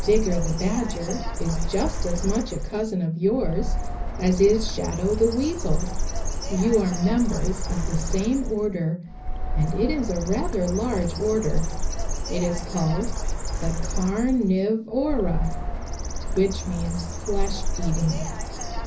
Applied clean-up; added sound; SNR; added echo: none; Bird; 1 dB; reverberation time 0.5 s.